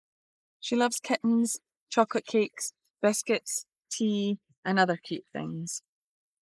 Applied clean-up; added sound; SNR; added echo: neural mask model Resemble Enhance denoiser.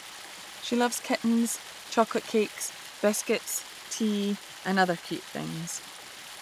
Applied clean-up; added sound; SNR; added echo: none; Stream; 14 dB; none.